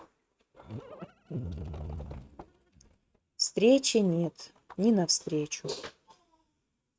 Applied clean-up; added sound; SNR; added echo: neural mask model RNNoise.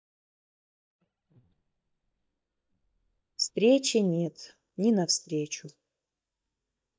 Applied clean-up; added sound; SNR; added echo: neural mask model DeepFilterNet 3.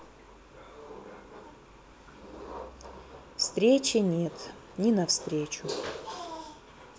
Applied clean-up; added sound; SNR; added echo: none; none; none; none.